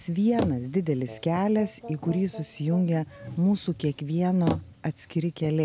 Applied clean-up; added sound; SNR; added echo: none; Brass instrument + Bicycle; 11 dB; none.